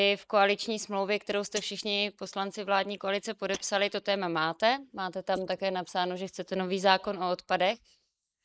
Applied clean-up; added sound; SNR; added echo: neural mask model Resemble Enhance denoiser.